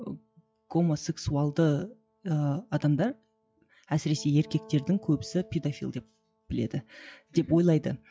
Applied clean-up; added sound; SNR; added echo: classical method log-MMSE.